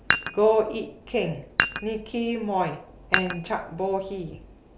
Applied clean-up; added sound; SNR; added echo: none; Dishes, pots, and pans; 3 dB; none.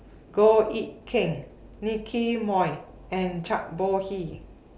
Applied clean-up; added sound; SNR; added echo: none; none; none; none.